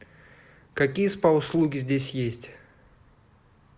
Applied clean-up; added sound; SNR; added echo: none; none; none; none.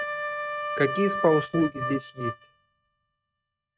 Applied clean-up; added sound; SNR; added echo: neural mask model RNNoise.